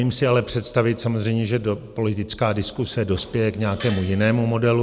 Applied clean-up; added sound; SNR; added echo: none; Gong; 16 dB; none.